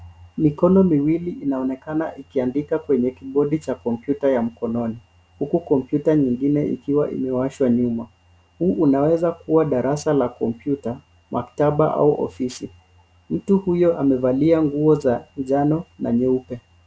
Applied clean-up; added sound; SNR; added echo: none; none; none; none.